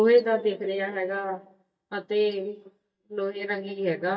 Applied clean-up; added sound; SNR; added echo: neural mask model DeepFilterNet 3.